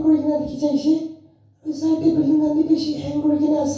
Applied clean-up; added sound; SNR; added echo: none; none; none; reverberation time 0.6 s.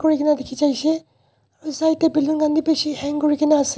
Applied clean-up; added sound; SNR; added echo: none; none; none; none.